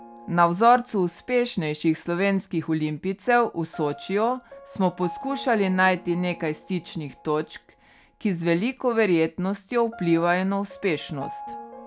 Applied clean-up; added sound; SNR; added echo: none; Piano; 20 dB; none.